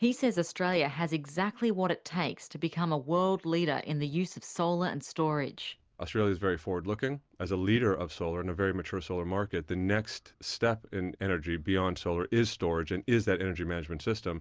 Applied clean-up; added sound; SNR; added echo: none; none; none; none.